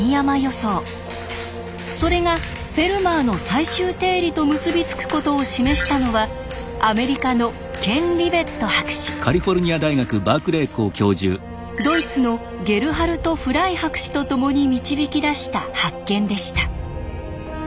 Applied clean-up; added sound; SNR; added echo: none; none; none; none.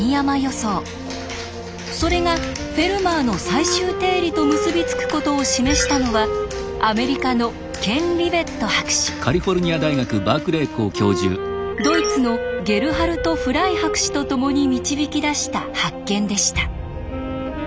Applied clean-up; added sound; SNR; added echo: none; Wind instrument, woodwind instrument; 7 dB; none.